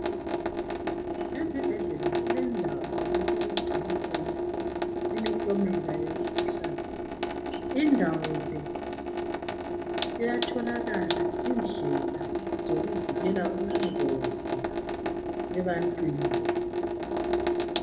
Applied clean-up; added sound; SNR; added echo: none; Sink (filling or washing) / Water tap, faucet; -4 dB; reverberation time 0.7 s.